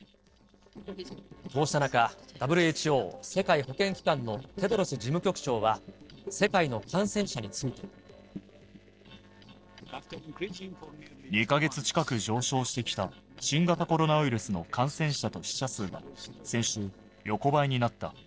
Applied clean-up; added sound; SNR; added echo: neural separator model SepFormer DNS4.